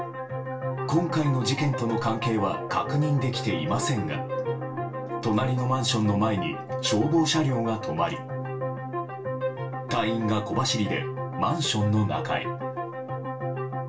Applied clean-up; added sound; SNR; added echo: none; Piano; 20 dB; reverberation time 0.2 s.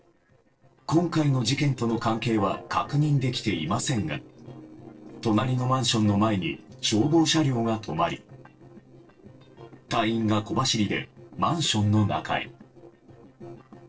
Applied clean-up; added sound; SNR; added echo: neural separator model SepFormer DNS4.